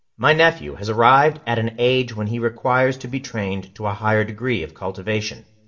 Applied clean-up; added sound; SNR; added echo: none; none; none; reverberation time 0.3 s.